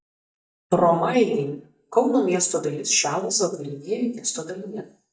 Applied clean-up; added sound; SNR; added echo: neural mask model DeepFilterNet 3.